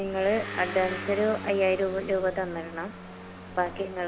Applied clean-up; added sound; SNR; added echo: none; Motor vehicle (road) / Engine; 10 dB; none.